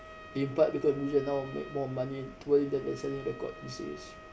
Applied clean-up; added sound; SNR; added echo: none; Trumpet; 18 dB; none.